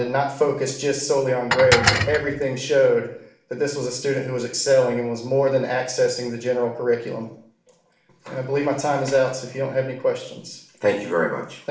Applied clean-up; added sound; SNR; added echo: none; Dishes, pots, and pans; -1 dB; reverberation time 0.6 s.